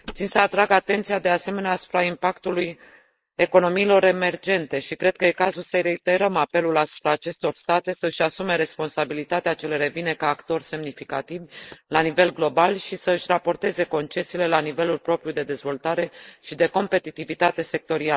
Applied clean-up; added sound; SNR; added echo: neural mask model Resemble Enhance denoiser.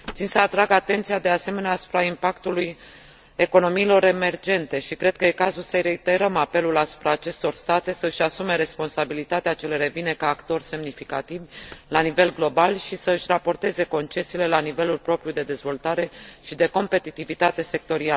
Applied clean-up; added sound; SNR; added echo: none; none; none; none.